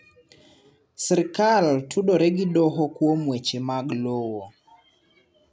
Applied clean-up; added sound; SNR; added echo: none; none; none; none.